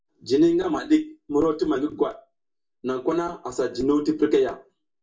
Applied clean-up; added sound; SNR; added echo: none; none; none; reverberation time 0.2 s.